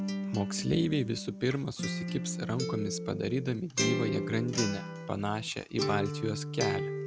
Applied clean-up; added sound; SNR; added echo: none; Acoustic guitar; 2 dB; none.